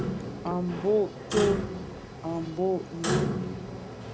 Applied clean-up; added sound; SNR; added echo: none; Clock; 2 dB; none.